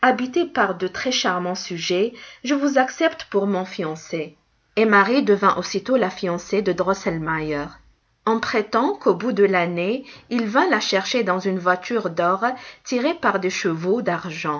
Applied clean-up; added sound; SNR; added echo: none; none; none; none.